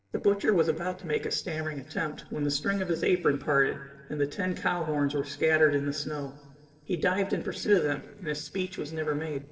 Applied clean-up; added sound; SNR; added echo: neural separator model SepFormer DNS4.